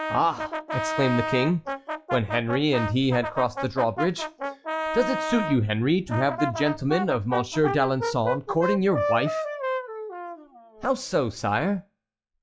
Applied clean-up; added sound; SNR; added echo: classical method log-MMSE.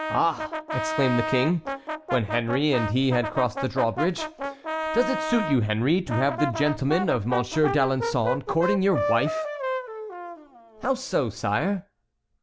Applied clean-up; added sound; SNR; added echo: none; Brass instrument; 5 dB; none.